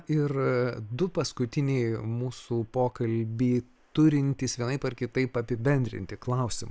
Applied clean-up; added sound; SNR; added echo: none; none; none; none.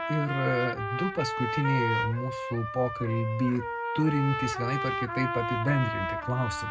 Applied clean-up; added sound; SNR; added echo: none; Trumpet; 3 dB; reverberation time 0.3 s.